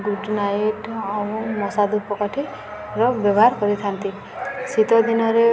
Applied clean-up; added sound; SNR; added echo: none; none; none; none.